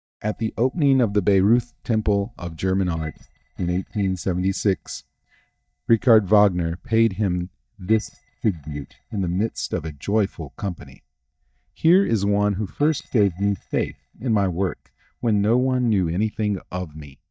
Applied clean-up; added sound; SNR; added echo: neural mask model DeepFilterNet 3.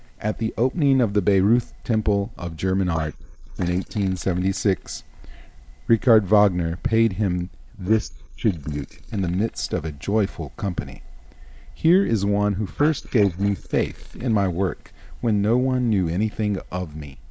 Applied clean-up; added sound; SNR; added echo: neural mask model Resemble Enhance denoiser.